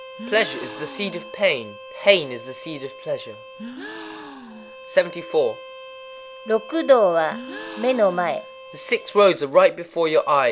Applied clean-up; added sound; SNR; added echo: none; Bowed string instrument + Gasp; 16 dB; none.